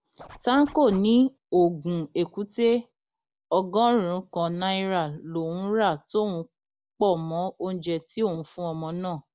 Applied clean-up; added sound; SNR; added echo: none; Zipper (clothing); 20 dB; none.